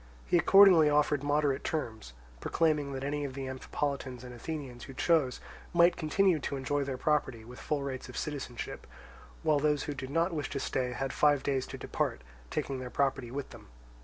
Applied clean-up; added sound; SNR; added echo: none; none; none; none.